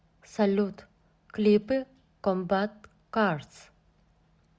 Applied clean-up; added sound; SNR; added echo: none; none; none; none.